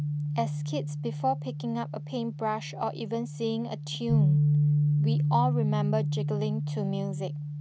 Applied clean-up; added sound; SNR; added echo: none; Bass guitar; -4 dB; none.